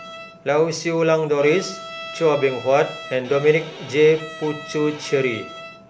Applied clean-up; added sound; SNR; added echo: none; Bowed string instrument; 16 dB; none.